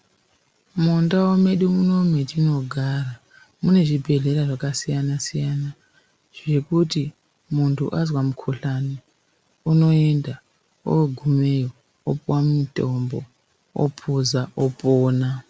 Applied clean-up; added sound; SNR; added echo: none; none; none; none.